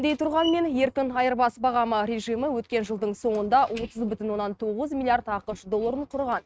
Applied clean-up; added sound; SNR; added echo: neural mask model RNNoise.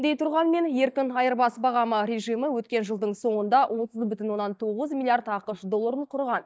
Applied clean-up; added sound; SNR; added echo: neural mask model DeepFilterNet 3.